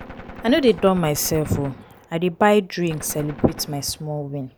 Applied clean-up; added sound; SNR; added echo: none; Gunshot, gunfire; 18 dB; none.